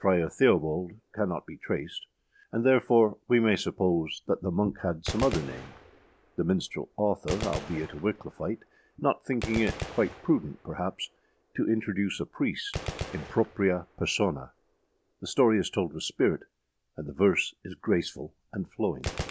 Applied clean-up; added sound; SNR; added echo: none; Gunshot, gunfire; 14 dB; none.